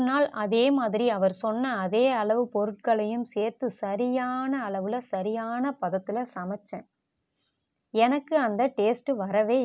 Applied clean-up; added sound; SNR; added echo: none; none; none; none.